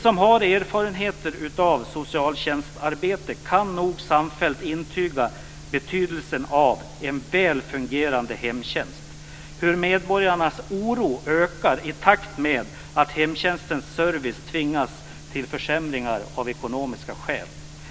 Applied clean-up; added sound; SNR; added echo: none; none; none; none.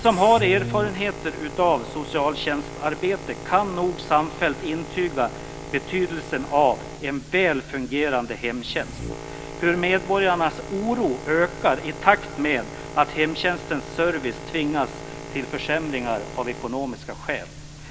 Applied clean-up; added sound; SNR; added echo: none; Boat, Water vehicle; 13 dB; none.